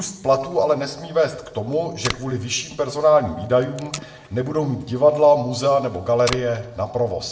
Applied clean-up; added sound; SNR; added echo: none; Packing tape, duct tape; 17 dB; reverberation time 0.6 s.